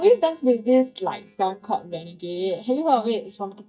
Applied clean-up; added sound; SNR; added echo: neural mask model DeepFilterNet 3.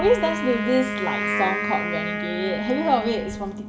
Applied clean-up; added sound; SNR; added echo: none; Wind instrument, woodwind instrument; 3 dB; reverberation time 1.3 s.